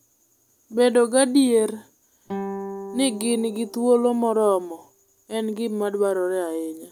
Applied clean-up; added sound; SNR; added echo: none; Guitar; 14 dB; none.